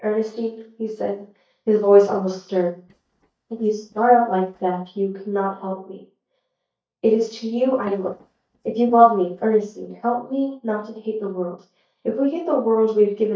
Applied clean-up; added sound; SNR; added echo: neural mask model DeepFilterNet 3.